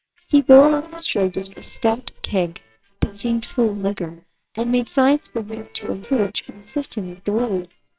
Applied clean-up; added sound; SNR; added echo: neural separator model SepFormer WHAMR!.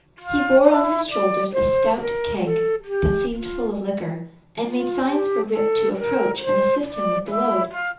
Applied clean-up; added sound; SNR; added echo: none; Wind instrument, woodwind instrument; 0 dB; reverberation time 0.7 s.